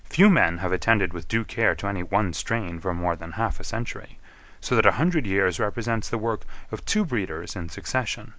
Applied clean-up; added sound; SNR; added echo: none; none; none; none.